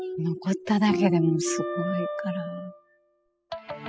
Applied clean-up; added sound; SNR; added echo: classical method spectral subtraction.